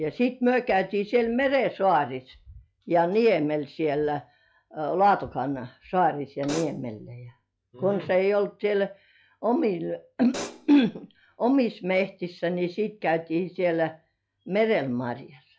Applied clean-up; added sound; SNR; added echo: classical method log-MMSE.